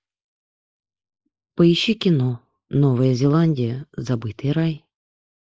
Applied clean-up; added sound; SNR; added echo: neural mask model Resemble Enhance denoiser.